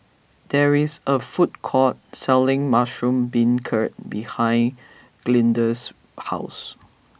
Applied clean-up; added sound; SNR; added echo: none; none; none; none.